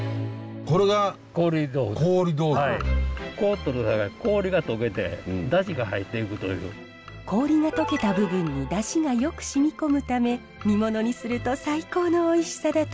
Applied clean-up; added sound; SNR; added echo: none; none; none; none.